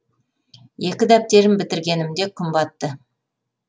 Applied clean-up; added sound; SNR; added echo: none; none; none; none.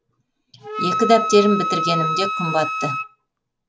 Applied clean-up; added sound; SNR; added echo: none; Wind instrument, woodwind instrument; 3 dB; none.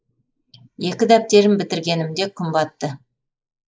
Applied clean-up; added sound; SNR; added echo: neural mask model Resemble Enhance denoiser.